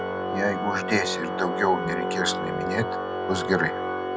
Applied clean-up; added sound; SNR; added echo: none; Organ; 1 dB; none.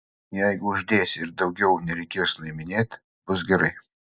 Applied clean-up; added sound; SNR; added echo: none; none; none; none.